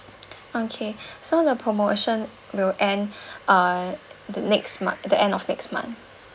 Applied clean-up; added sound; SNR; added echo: none; none; none; none.